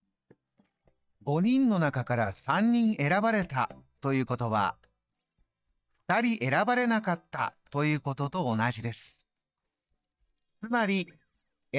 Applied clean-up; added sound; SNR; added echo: neural mask model DeepFilterNet 3.